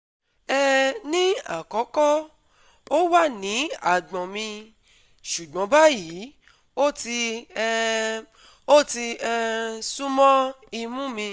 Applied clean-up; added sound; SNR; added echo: none; none; none; none.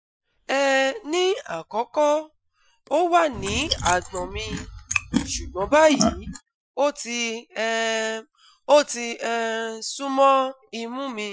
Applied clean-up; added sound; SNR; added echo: classical method Wiener filter.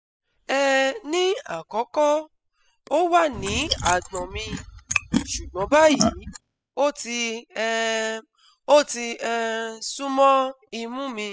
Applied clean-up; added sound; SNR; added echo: classical method spectral subtraction.